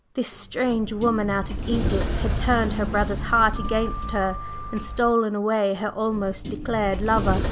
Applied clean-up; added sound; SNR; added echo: none; Sliding door; 4 dB; none.